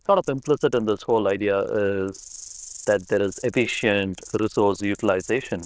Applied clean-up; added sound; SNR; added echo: neural diffusion model UNIVERSE++.